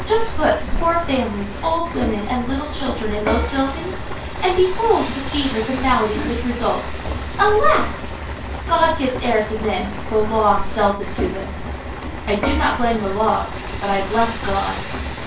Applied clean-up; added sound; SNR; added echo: none; Frying (food) / Dishes, pots, and pans; 6 dB; reverberation time 0.3 s.